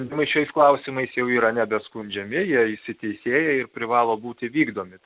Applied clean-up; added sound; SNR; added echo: none; none; none; none.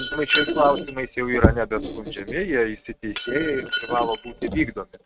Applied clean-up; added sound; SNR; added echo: neural mask model RNNoise.